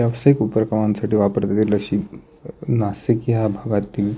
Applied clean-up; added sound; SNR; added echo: none; none; none; none.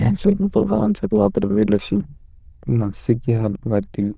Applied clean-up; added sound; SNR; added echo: neural diffusion model UNIVERSE++.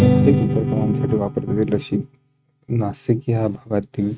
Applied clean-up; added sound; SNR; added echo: neural mask model RNNoise.